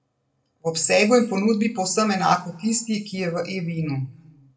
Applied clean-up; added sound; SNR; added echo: none; none; none; reverberation time 0.5 s.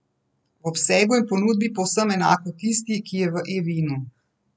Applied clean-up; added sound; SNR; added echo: none; none; none; none.